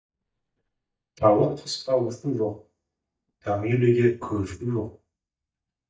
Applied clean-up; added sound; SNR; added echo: neural mask model DeepFilterNet 3.